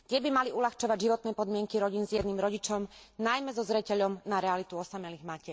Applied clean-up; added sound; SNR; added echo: none; none; none; none.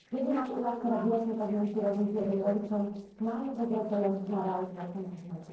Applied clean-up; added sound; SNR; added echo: neural separator model SepFormer DNS4.